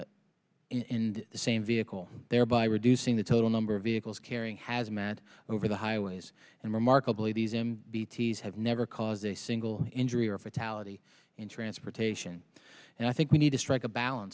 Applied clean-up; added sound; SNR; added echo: none; none; none; none.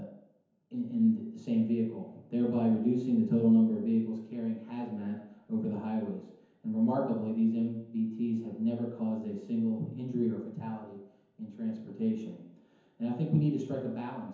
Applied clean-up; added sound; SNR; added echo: none; none; none; reverberation time 0.9 s.